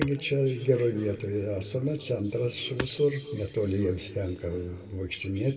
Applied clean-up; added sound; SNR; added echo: none; Hammer; 16 dB; reverberation time 2.5 s.